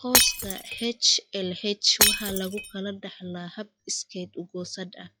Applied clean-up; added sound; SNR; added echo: classical method log-MMSE.